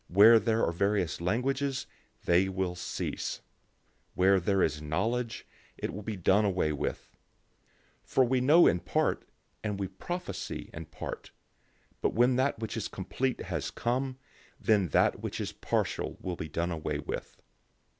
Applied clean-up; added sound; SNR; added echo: none; none; none; none.